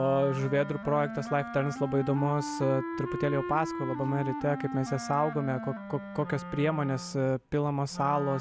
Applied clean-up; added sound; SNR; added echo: none; Wind instrument, woodwind instrument; 8 dB; none.